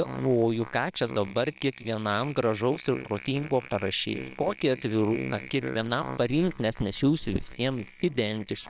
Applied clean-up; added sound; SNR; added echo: neural separator model SepFormer WHAMR!.